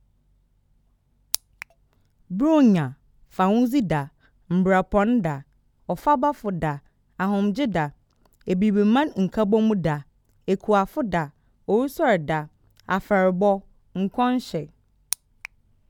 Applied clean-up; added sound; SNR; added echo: none; none; none; none.